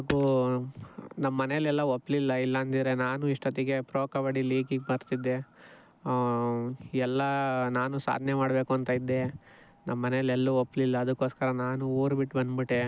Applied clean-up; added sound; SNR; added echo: none; Hammer; 15 dB; none.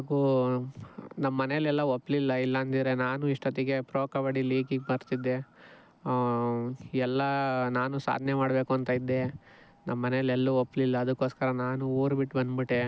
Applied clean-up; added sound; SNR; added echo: none; none; none; none.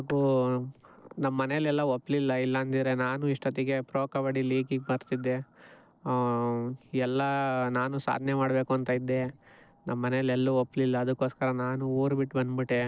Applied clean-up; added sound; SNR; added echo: neural separator model SepFormer DNS4.